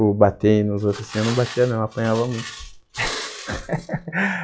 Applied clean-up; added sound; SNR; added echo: classical method log-MMSE.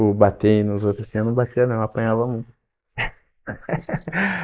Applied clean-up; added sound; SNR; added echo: neural mask model Resemble Enhance denoiser.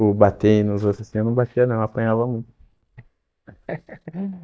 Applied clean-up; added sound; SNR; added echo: neural mask model DeepFilterNet 3.